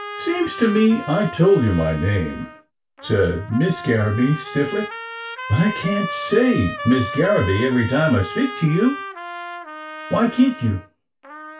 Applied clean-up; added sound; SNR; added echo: none; Trumpet; 12 dB; reverberation time 0.2 s.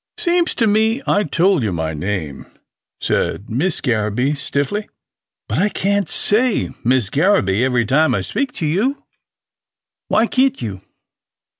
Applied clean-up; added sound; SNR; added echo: none; none; none; none.